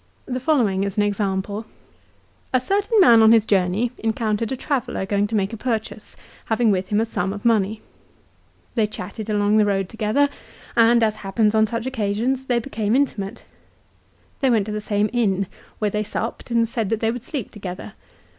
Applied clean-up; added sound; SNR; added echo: none; none; none; none.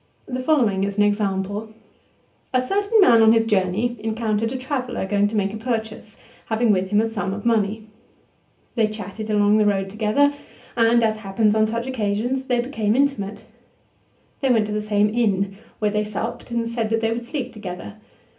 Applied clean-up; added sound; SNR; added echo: none; none; none; reverberation time 0.3 s.